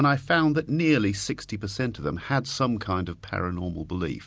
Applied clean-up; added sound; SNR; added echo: none; none; none; none.